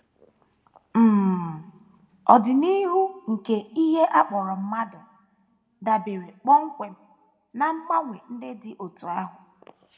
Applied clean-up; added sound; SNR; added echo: none; none; none; reverberation time 1.1 s.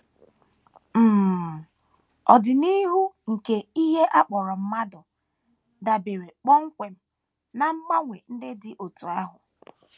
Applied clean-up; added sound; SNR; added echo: none; none; none; none.